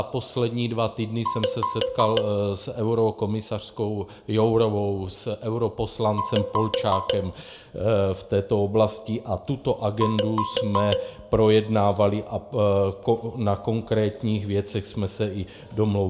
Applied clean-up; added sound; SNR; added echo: none; Marimba, xylophone; 4 dB; reverberation time 0.4 s.